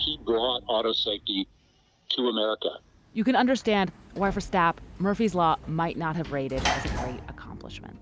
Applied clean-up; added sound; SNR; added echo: none; Sliding door / Slam; 11 dB; none.